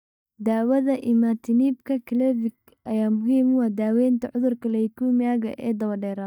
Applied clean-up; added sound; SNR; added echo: neural mask model DeepFilterNet 3.